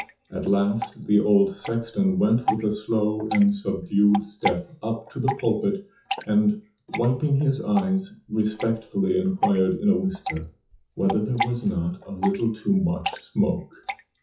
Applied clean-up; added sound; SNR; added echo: classical method WPE with log-MMSE.